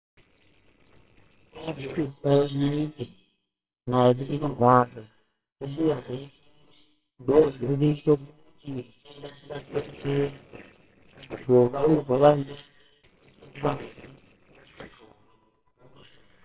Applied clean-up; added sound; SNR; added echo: neural separator model SepFormer WHAMR!.